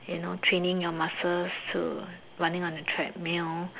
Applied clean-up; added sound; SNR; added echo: none; none; none; none.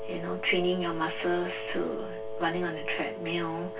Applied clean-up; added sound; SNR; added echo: none; Wind instrument, woodwind instrument; 7 dB; reverberation time 0.2 s.